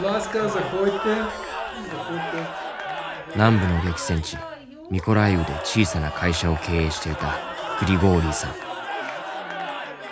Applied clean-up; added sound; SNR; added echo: none; Crowd / Cheering; 7 dB; none.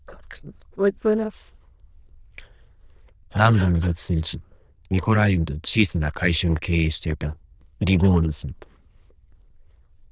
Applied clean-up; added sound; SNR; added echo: neural diffusion model UNIVERSE++.